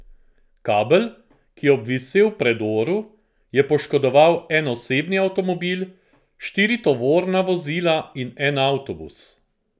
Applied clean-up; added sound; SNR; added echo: none; none; none; none.